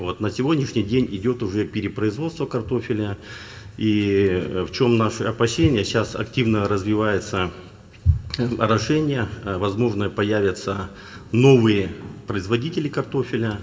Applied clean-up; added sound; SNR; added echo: none; none; none; reverberation time 1.3 s.